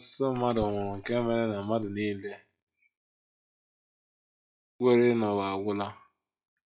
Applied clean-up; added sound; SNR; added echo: classical method log-MMSE.